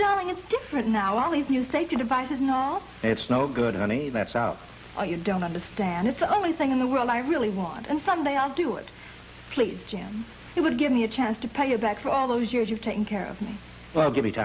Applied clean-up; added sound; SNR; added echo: none; none; none; none.